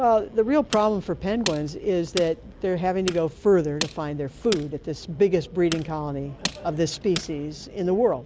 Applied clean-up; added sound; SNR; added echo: none; Tools; 13 dB; none.